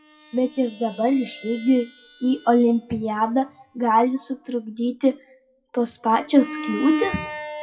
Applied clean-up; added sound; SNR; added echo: classical method WPE with log-MMSE.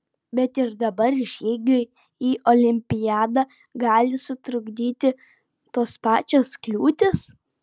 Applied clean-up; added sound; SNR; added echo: none; none; none; none.